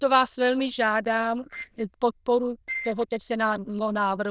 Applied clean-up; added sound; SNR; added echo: neural diffusion model UNIVERSE++.